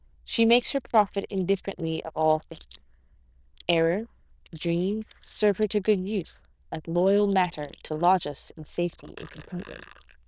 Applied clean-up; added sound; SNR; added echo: neural diffusion model UNIVERSE++.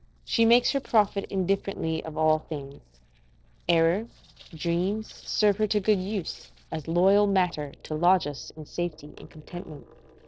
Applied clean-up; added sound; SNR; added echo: neural separator model SepFormer DNS4.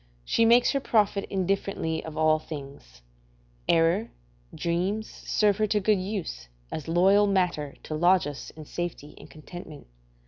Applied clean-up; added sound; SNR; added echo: none; none; none; none.